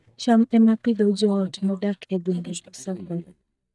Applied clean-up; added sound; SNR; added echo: neural mask model DeepFilterNet 3.